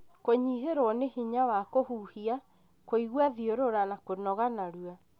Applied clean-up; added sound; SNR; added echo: none; none; none; none.